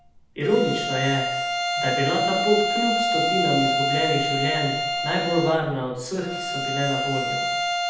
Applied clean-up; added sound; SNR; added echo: none; Bowed string instrument; 0 dB; reverberation time 0.8 s.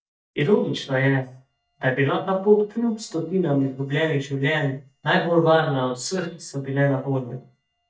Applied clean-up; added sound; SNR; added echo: neural mask model DeepFilterNet 3.